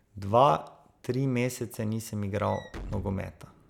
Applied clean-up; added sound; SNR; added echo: none; Walk, footsteps / Slam; 18 dB; none.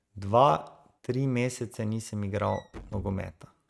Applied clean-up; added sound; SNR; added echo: neural mask model RNNoise.